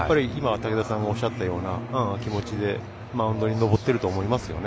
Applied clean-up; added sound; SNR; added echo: none; none; none; none.